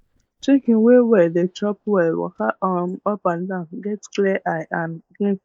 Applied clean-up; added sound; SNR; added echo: neural mask model DeepFilterNet 3.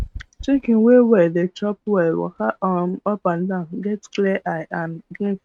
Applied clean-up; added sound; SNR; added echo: neural mask model RNNoise.